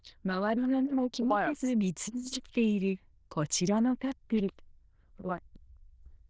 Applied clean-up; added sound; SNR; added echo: neural diffusion model UNIVERSE++.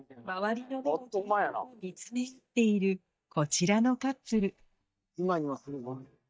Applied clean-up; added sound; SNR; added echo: neural mask model DeepFilterNet 3.